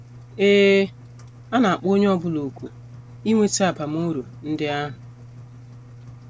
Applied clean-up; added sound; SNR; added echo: none; Engine; 19 dB; none.